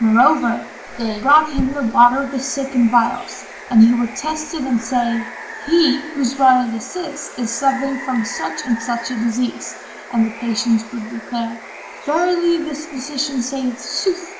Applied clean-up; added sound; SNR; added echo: none; Water; 16 dB; reverberation time 1.5 s.